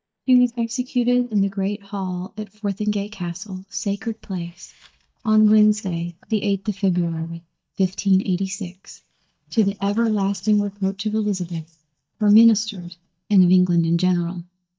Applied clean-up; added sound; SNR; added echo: neural mask model DeepFilterNet 3.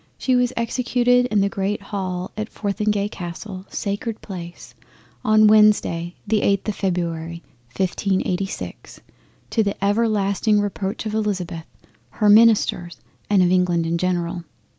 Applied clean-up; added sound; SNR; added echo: none; none; none; none.